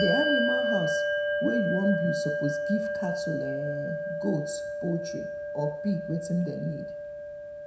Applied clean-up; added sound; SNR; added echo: none; Bell; -1 dB; reverberation time 0.6 s.